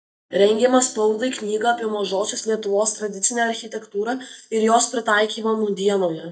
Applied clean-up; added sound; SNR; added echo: neural mask model DeepFilterNet 3.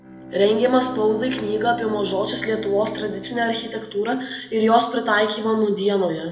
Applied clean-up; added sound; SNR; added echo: none; Bowed string instrument; 15 dB; reverberation time 0.9 s.